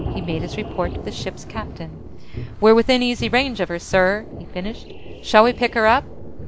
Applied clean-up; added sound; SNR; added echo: none; Thunder / Rain; 12 dB; none.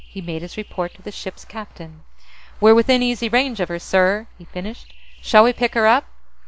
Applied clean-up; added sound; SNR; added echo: none; none; none; none.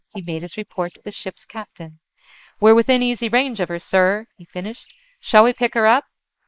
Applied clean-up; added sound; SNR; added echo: neural mask model Resemble Enhance denoiser.